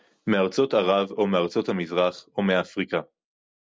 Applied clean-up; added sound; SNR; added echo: none; none; none; none.